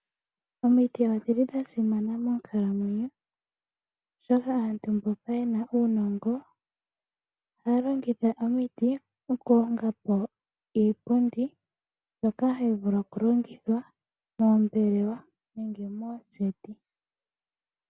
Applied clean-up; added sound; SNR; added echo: none; none; none; none.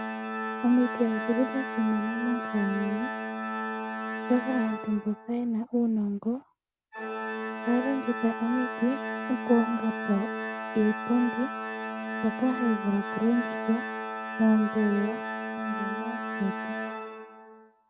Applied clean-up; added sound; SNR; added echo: none; Organ; 5 dB; none.